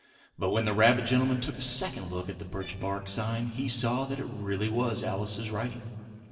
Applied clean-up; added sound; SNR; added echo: neural separator model SepFormer DNS4.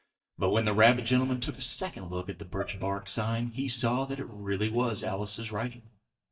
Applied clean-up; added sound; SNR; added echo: neural mask model DeepFilterNet 3.